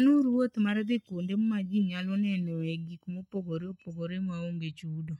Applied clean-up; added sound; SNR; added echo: neural mask model DeepFilterNet 3.